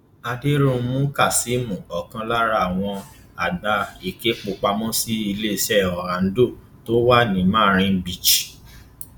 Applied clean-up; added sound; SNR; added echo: none; none; none; none.